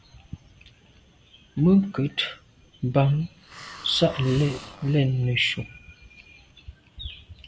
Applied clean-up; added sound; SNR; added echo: none; Hiss; 18 dB; none.